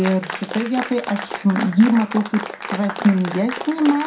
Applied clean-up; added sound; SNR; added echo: none; Applause; 10 dB; reverberation time 0.2 s.